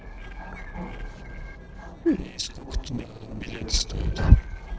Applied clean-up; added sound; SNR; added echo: neural separator model SepFormer DNS4.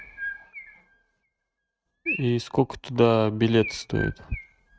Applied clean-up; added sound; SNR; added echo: neural mask model RNNoise.